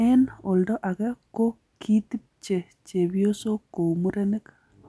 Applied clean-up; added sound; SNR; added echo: none; none; none; none.